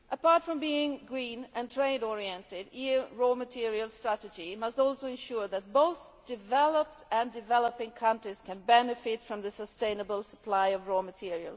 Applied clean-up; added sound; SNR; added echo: none; none; none; none.